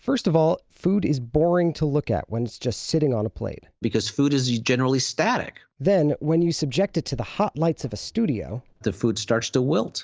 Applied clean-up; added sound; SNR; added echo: none; none; none; none.